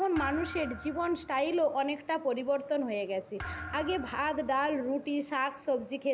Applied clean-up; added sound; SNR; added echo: none; Thump, thud; 14 dB; none.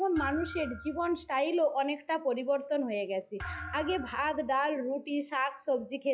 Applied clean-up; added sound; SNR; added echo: classical method log-MMSE.